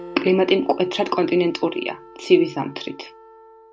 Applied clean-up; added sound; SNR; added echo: none; Acoustic guitar + Wind instrument, woodwind instrument; 19 dB; none.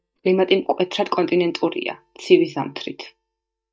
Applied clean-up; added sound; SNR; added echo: neural mask model DeepFilterNet 3.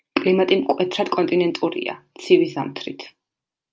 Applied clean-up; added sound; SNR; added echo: none; none; none; none.